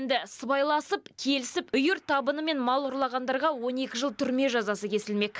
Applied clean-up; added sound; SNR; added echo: none; none; none; none.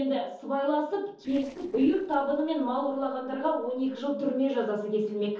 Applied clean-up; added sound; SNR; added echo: neural separator model SepFormer DNS4.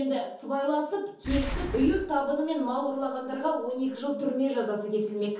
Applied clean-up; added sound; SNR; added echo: none; Boom; 9 dB; reverberation time 0.6 s.